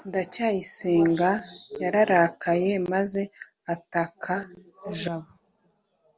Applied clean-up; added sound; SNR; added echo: none; none; none; none.